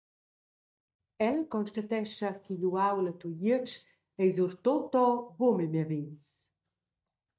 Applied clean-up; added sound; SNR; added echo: neural mask model DeepFilterNet 3.